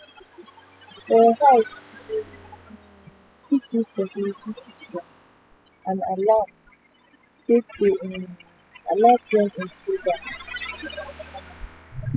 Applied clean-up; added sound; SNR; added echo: classical method spectral subtraction.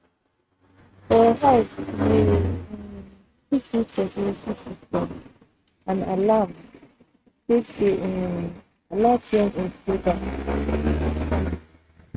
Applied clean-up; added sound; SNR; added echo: neural mask model RNNoise.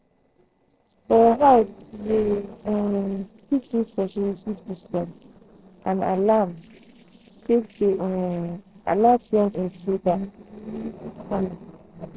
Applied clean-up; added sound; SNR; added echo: neural separator model SepFormer DNS4.